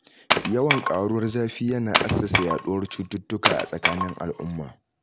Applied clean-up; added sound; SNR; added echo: none; Wood; 1 dB; none.